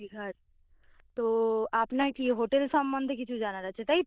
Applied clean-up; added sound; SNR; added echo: neural diffusion model UNIVERSE++.